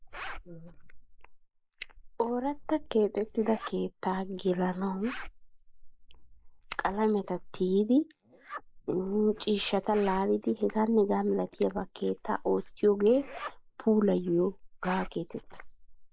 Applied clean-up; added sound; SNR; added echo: neural mask model Resemble Enhance denoiser.